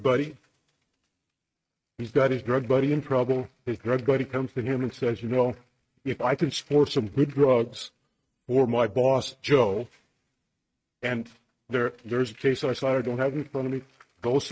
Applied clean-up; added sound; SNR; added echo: neural mask model RNNoise.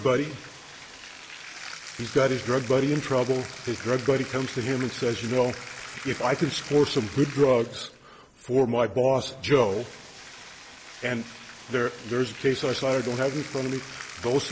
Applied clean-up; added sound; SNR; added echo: none; Bathtub (filling or washing); 15 dB; none.